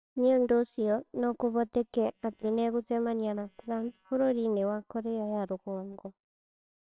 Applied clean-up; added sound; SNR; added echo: neural separator model SepFormer WHAMR!.